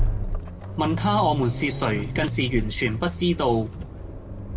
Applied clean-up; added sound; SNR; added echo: none; Accelerating, revving, vroom; 3 dB; none.